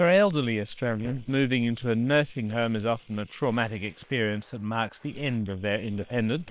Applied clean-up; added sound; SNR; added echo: neural separator model SepFormer WHAM!.